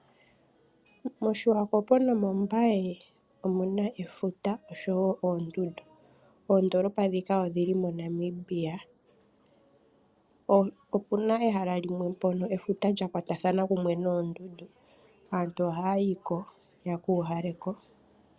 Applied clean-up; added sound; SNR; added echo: none; none; none; none.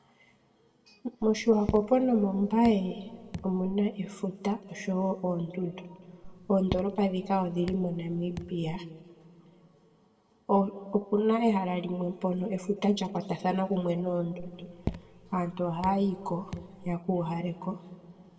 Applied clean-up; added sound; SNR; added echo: none; Raindrop / Drip; 12 dB; reverberation time 1.2 s.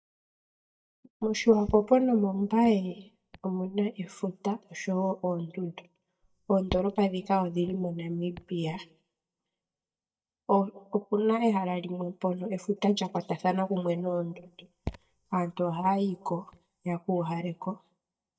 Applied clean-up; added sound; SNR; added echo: neural mask model DeepFilterNet 3.